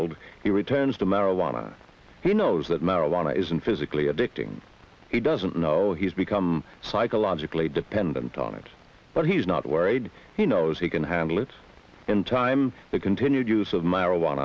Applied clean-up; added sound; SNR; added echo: none; none; none; none.